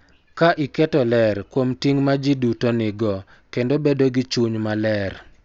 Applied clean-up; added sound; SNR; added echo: none; none; none; none.